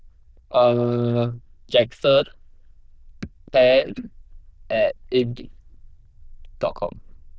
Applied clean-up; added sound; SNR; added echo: neural diffusion model UNIVERSE++.